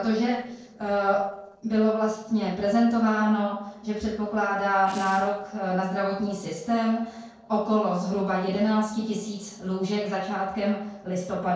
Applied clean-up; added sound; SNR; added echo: neural separator model SepFormer DNS4.